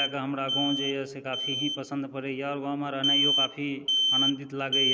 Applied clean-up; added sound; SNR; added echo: none; Alarm; -3 dB; none.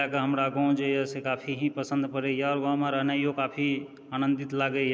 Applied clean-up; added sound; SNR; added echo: none; none; none; none.